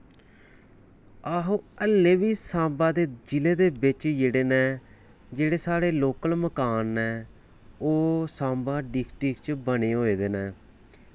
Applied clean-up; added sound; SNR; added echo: none; none; none; none.